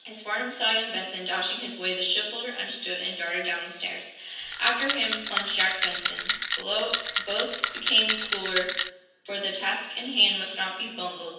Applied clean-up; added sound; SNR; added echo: none; Rattle; 1 dB; reverberation time 0.9 s.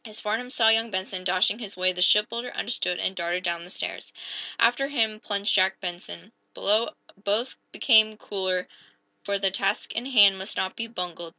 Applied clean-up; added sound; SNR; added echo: none; none; none; none.